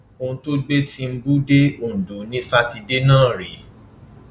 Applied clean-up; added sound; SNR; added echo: none; none; none; none.